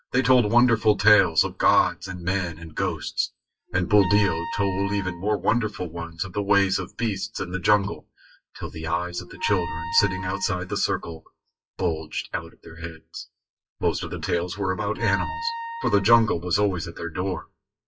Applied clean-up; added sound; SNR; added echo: classical method WPE with log-MMSE.